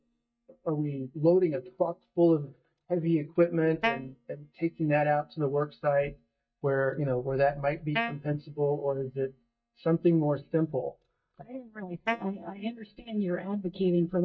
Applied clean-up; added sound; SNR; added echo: neural mask model DeepFilterNet 3.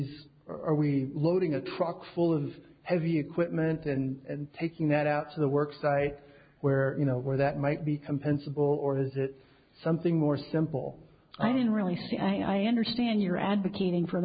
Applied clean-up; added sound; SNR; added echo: none; none; none; none.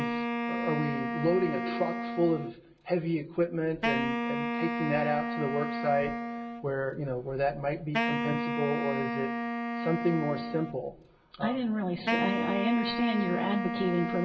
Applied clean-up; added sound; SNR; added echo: none; Wind instrument, woodwind instrument; 2 dB; reverberation time 0.2 s.